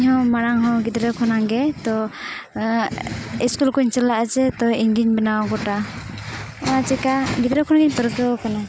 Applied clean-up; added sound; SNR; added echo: none; none; none; none.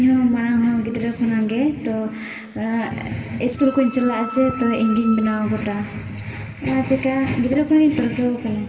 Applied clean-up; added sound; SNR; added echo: none; Wind instrument, woodwind instrument; 12 dB; reverberation time 1.8 s.